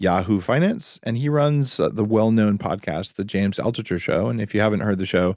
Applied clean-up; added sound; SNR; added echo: none; none; none; none.